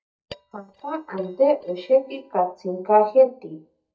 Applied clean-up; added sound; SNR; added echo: neural mask model DeepFilterNet 3.